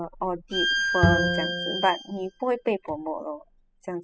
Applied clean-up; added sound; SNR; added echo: classical method spectral subtraction.